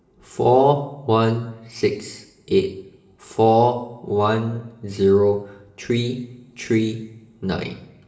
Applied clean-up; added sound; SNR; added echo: none; none; none; reverberation time 0.8 s.